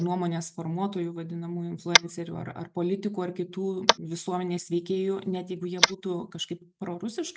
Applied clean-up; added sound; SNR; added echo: neural mask model RNNoise.